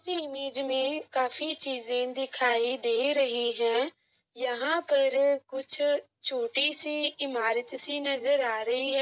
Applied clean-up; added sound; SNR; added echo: none; none; none; none.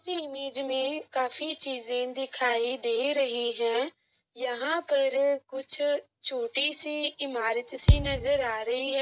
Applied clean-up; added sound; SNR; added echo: none; Thump, thud; -3 dB; none.